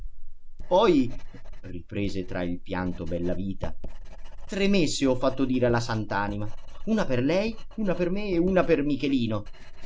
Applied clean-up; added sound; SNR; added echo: none; Writing; 5 dB; none.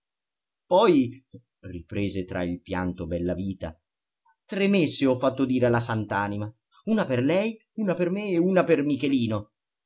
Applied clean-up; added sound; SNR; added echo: none; none; none; none.